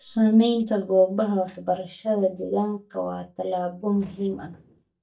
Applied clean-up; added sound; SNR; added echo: neural mask model DeepFilterNet 3.